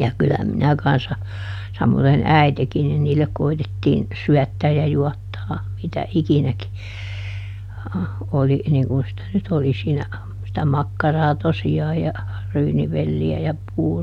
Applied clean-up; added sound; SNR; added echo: none; none; none; none.